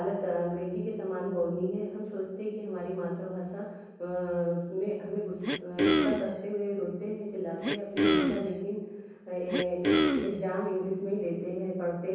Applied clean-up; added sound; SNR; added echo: none; Cough; -5 dB; reverberation time 1.1 s.